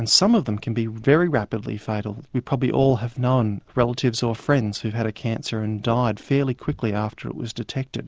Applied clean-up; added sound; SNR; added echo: none; none; none; none.